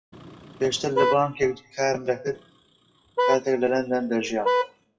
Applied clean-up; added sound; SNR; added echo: classical method WPE with log-MMSE.